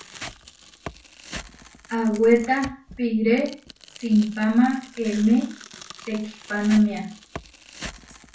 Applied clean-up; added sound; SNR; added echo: none; Tearing; 17 dB; reverberation time 0.2 s.